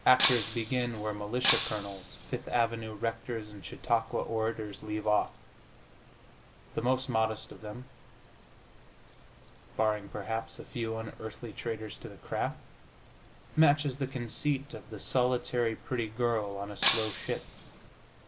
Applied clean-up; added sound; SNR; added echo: none; Shatter; -4 dB; none.